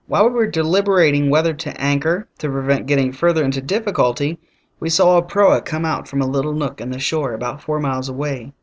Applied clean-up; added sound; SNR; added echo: none; none; none; none.